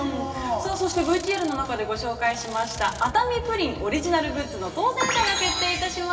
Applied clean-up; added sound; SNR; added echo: none; Insect; 17 dB; reverberation time 1.2 s.